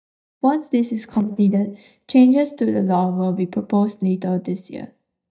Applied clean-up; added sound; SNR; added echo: neural mask model DeepFilterNet 3.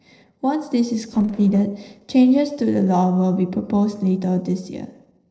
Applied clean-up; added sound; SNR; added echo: neural separator model SepFormer DNS4.